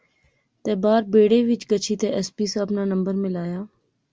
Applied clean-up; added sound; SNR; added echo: none; none; none; none.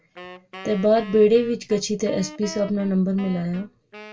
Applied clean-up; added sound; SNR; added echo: none; Wind instrument, woodwind instrument; 18 dB; reverberation time 0.2 s.